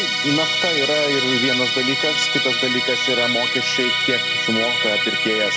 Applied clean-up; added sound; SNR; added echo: none; Musical instrument; -3 dB; none.